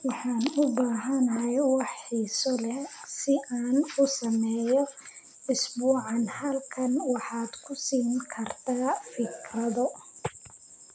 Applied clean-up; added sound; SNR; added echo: none; none; none; none.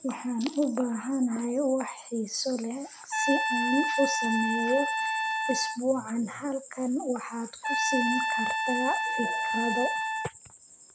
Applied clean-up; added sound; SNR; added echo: none; Trumpet; 0 dB; none.